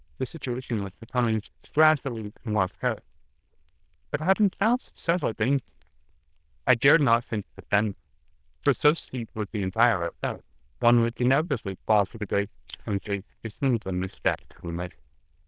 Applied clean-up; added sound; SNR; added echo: neural diffusion model UNIVERSE++.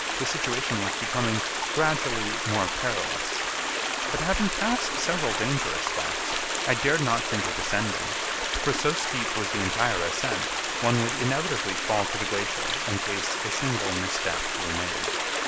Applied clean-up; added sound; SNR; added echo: none; Stream; -1 dB; none.